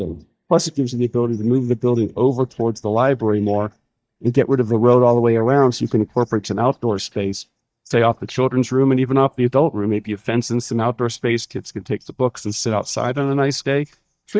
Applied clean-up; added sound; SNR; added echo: neural mask model DeepFilterNet 3.